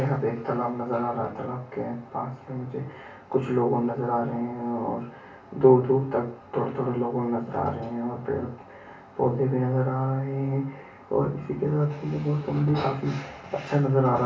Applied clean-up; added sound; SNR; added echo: none; none; none; reverberation time 0.4 s.